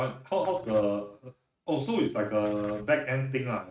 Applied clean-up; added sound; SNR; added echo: neural mask model RNNoise.